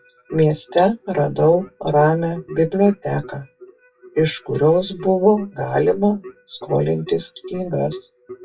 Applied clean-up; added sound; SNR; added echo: classical method WPE with log-MMSE.